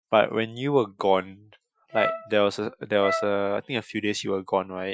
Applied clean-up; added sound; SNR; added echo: classical method Wiener filter.